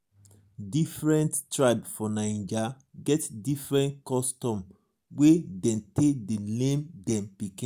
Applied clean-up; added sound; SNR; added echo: none; none; none; none.